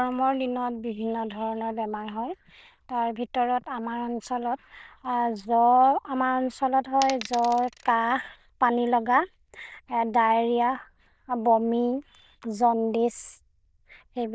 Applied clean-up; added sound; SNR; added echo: neural diffusion model UNIVERSE++.